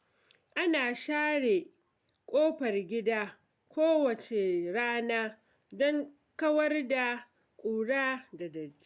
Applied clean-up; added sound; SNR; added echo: none; none; none; none.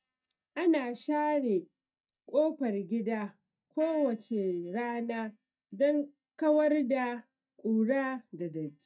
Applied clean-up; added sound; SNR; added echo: neural mask model DeepFilterNet 3.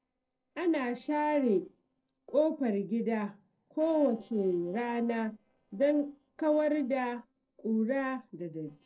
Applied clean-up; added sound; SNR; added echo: neural separator model SepFormer DNS4.